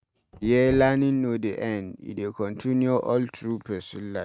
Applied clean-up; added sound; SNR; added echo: neural mask model RNNoise.